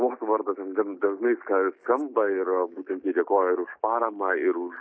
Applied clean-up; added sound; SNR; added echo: neural mask model Resemble Enhance denoiser.